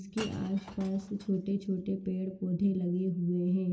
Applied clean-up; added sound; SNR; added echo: none; Shatter / Crushing; 20 dB; reverberation time 1.4 s.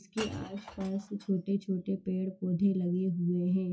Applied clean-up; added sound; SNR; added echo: classical method WPE with log-MMSE.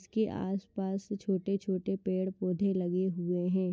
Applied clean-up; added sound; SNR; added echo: none; none; none; none.